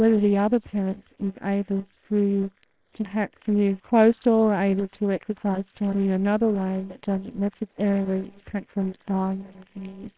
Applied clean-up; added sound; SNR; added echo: neural separator model SepFormer WHAMR!.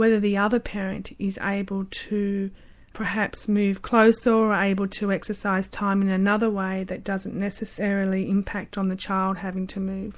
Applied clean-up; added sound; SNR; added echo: none; none; none; none.